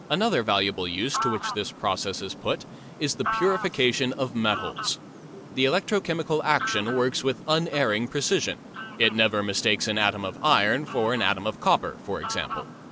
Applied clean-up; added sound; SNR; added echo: none; Fowl; 11 dB; none.